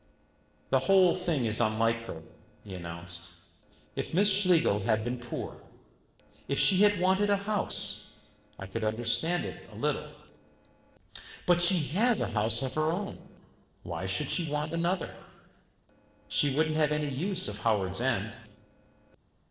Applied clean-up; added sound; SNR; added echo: neural separator model SepFormer DNS4.